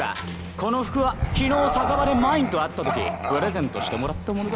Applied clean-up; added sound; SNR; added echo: none; Bark / Growling; 4 dB; none.